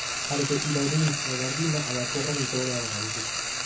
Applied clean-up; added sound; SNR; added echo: none; Frying (food); 1 dB; reverberation time 0.3 s.